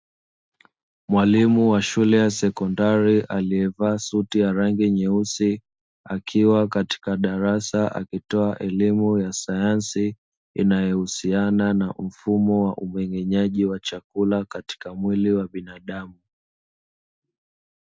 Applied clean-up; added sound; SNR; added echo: none; none; none; none.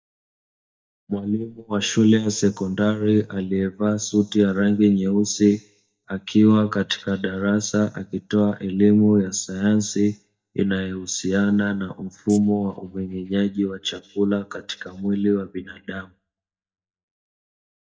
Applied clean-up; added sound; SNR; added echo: neural mask model DeepFilterNet 3.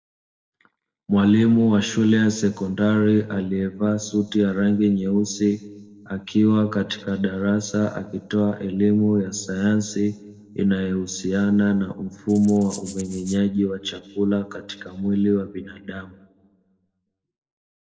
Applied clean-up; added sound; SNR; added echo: neural separator model SepFormer DNS4.